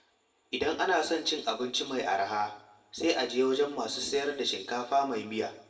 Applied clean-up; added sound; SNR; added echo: none; none; none; reverberation time 0.6 s.